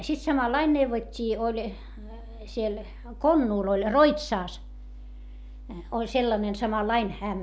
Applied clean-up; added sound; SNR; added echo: none; none; none; none.